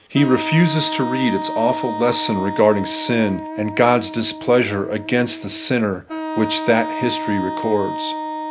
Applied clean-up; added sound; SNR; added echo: none; Wind instrument, woodwind instrument; 8 dB; none.